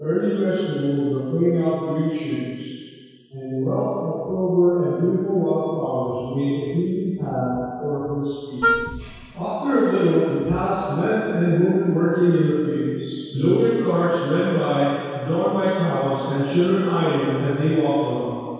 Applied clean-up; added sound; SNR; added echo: none; Wind instrument, woodwind instrument; 3 dB; reverberation time 2.0 s.